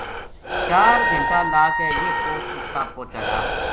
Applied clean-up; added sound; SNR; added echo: none; Wind instrument, woodwind instrument + Breathing; -1 dB; none.